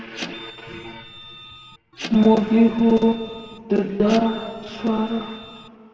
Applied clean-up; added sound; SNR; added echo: none; Printer; 17 dB; reverberation time 2.3 s.